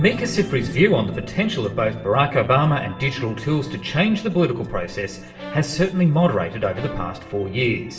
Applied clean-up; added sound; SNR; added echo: none; Bowed string instrument; 18 dB; reverberation time 0.8 s.